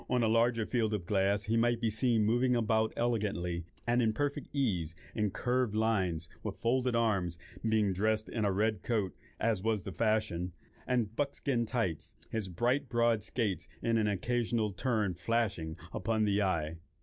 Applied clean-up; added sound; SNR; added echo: none; none; none; none.